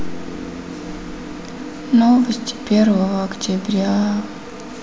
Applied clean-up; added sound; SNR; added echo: none; Bass guitar; 20 dB; none.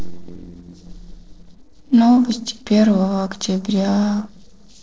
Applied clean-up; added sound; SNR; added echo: neural separator model SepFormer DNS4.